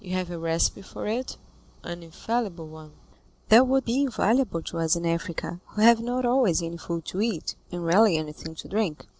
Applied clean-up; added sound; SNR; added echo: none; none; none; none.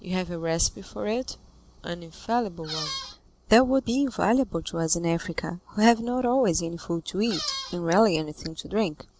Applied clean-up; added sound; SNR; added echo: none; Squeak; 8 dB; none.